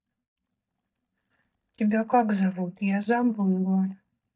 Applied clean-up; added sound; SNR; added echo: neural mask model DeepFilterNet 3.